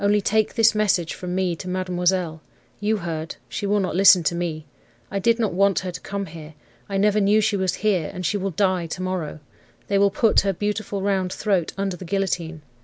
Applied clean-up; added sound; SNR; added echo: none; none; none; none.